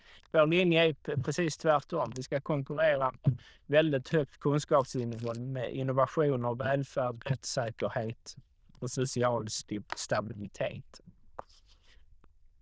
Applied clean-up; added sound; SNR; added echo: neural diffusion model UNIVERSE++.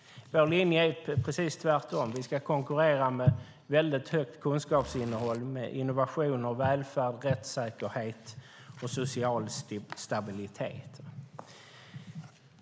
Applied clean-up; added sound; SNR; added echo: none; Zipper (clothing); 15 dB; none.